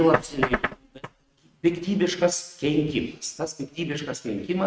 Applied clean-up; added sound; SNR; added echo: neural mask model RNNoise.